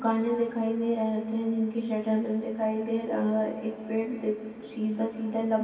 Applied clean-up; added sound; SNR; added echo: none; none; none; reverberation time 2.5 s.